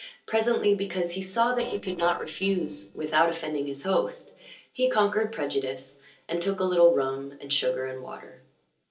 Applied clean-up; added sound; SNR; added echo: neural separator model SepFormer DNS4.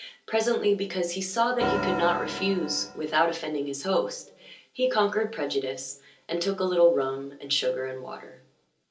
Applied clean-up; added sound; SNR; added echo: none; Organ; 6 dB; reverberation time 0.3 s.